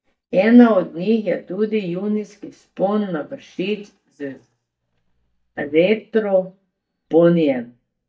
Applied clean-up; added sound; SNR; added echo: neural mask model DeepFilterNet 3.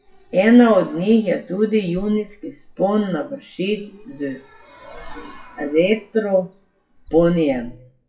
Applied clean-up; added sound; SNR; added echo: classical method WPE with log-MMSE.